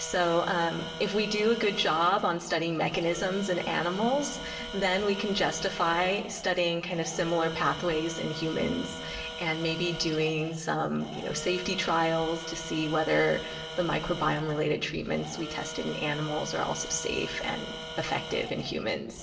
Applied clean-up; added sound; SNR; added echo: none; Tools; 11 dB; reverberation time 2.9 s.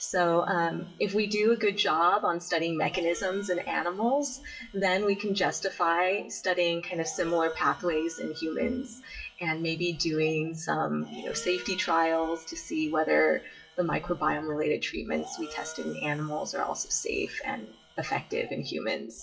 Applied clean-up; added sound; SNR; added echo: classical method WPE with log-MMSE.